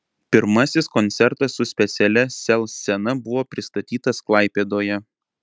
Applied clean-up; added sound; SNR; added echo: none; none; none; none.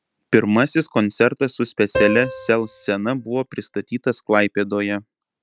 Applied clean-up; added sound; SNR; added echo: none; Piano; 10 dB; none.